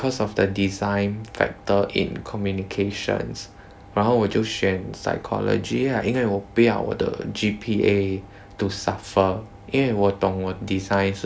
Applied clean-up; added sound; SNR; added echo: none; none; none; none.